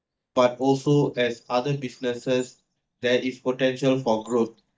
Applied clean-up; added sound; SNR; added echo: neural mask model DeepFilterNet 3.